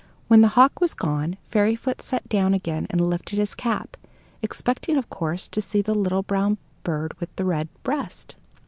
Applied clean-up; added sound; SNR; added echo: none; none; none; none.